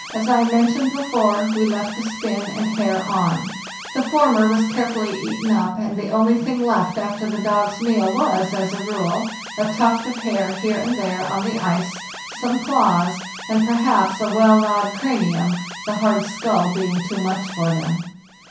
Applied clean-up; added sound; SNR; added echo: none; Alarm; 13 dB; reverberation time 0.6 s.